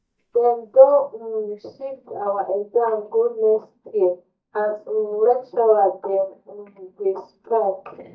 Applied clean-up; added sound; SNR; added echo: neural mask model DeepFilterNet 3.